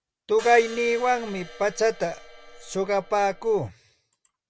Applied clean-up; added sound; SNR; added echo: none; Crash cymbal; 17 dB; none.